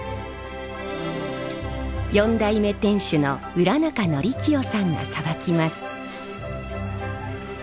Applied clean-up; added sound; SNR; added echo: none; none; none; none.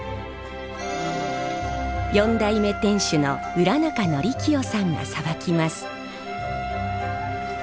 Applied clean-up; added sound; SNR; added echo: none; Wind instrument, woodwind instrument; 8 dB; none.